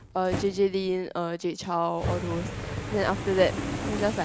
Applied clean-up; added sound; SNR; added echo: none; Fire; 6 dB; none.